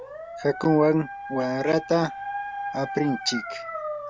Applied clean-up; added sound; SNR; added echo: none; Dog; 9 dB; none.